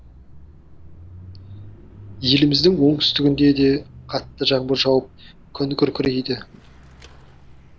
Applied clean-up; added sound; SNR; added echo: none; Mechanisms / Bicycle; 20 dB; none.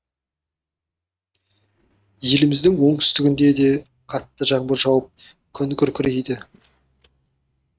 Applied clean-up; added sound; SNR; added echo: neural mask model RNNoise.